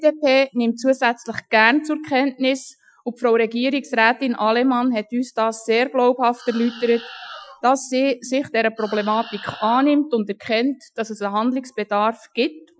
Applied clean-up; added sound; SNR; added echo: classical method Wiener filter.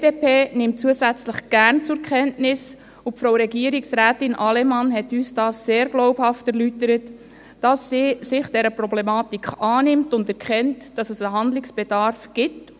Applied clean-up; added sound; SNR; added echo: none; none; none; none.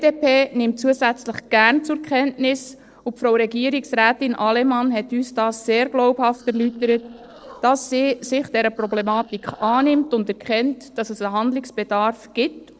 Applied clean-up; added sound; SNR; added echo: neural separator model SepFormer DNS4.